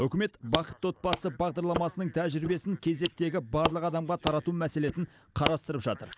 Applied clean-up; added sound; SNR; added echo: neural mask model Resemble Enhance denoiser.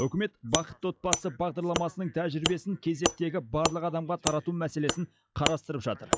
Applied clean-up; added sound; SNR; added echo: classical method log-MMSE.